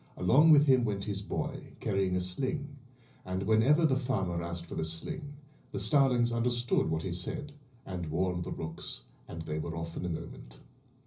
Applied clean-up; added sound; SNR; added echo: none; none; none; reverberation time 0.5 s.